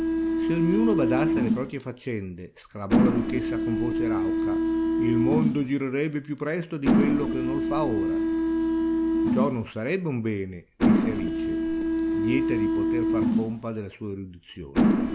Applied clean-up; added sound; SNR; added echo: none; Mechanisms; -5 dB; none.